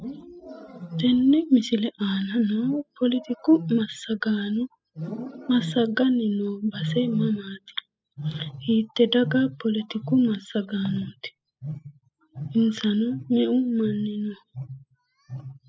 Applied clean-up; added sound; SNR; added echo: classical method spectral subtraction.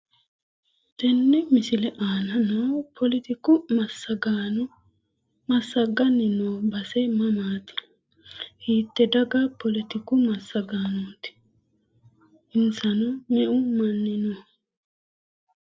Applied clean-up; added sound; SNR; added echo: none; none; none; none.